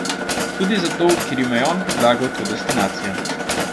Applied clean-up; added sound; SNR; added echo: none; Mechanisms; 2 dB; none.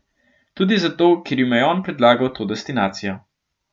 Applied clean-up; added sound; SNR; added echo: none; none; none; none.